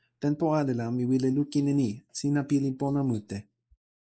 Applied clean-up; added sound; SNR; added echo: neural mask model Resemble Enhance denoiser.